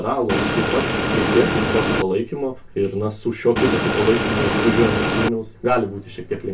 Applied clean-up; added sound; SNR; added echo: none; Motor vehicle (road) / Engine; -2 dB; reverberation time 0.2 s.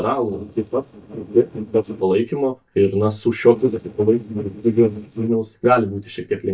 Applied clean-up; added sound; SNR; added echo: neural mask model DeepFilterNet 3.